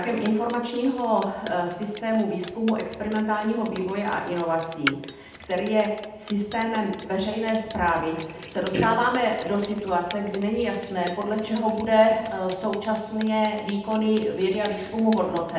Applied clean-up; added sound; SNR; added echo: none; Drip; 12 dB; reverberation time 0.8 s.